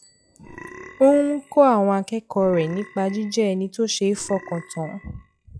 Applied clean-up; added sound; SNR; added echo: classical method log-MMSE.